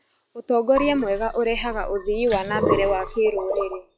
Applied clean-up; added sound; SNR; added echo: classical method log-MMSE.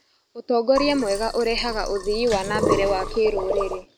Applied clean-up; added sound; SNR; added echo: none; Sink (filling or washing); 4 dB; none.